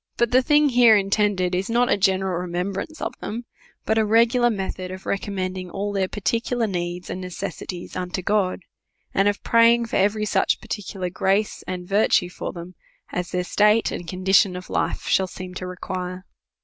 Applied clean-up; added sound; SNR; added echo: none; none; none; none.